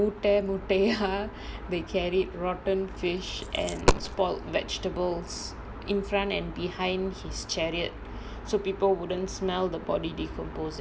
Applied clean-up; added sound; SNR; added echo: none; Coin (dropping); 0 dB; none.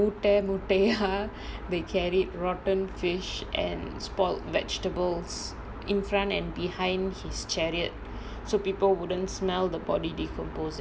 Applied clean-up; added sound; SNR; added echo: none; none; none; none.